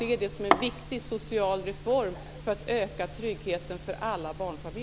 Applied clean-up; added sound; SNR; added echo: none; Bark; 20 dB; none.